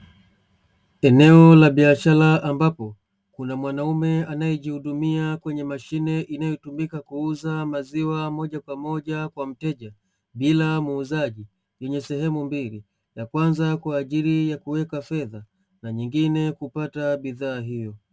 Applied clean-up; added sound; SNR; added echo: none; none; none; none.